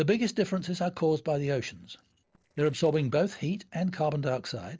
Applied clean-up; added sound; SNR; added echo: neural separator model SepFormer DNS4.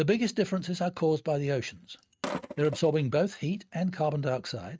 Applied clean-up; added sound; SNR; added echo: neural mask model RNNoise.